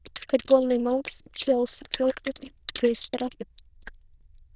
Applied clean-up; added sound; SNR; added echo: neural diffusion model UNIVERSE++.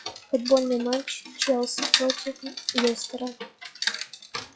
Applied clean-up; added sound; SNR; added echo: classical method log-MMSE.